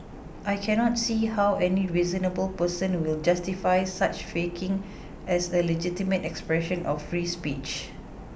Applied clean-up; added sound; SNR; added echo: none; none; none; none.